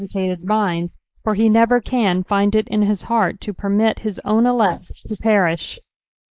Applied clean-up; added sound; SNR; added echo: neural mask model Resemble Enhance denoiser.